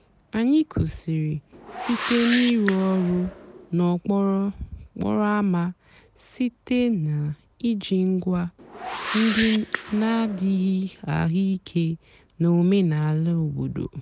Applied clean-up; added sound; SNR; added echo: none; Whoosh, swoosh, swish; 8 dB; none.